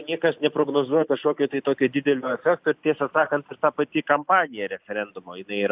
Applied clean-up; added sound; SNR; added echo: neural mask model Resemble Enhance denoiser.